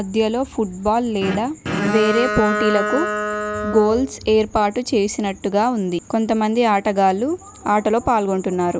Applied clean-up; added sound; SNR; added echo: none; Bowed string instrument; 5 dB; none.